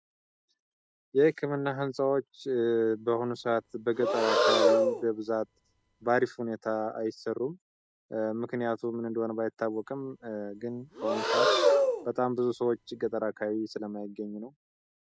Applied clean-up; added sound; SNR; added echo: none; Breathing; -1 dB; none.